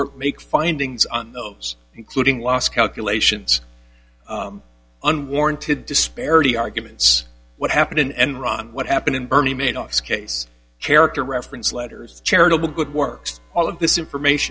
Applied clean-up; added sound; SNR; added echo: none; none; none; none.